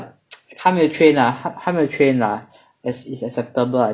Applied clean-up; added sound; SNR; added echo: none; none; none; none.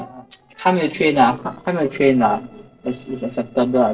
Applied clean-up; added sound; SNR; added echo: neural separator model SepFormer DNS4.